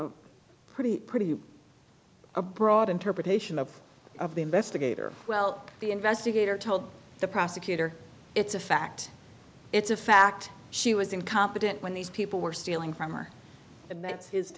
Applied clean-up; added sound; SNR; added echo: none; none; none; none.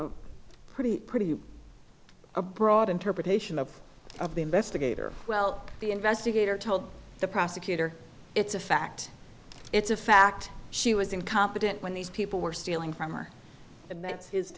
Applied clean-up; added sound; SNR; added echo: none; Crack; 18 dB; none.